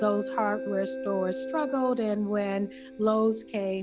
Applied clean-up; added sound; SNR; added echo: none; Keyboard (musical); 9 dB; none.